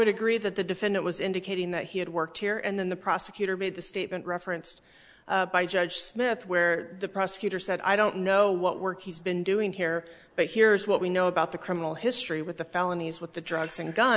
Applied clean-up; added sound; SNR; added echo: none; none; none; none.